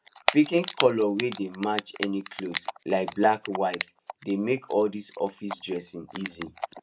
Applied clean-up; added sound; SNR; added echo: none; Typing; 9 dB; none.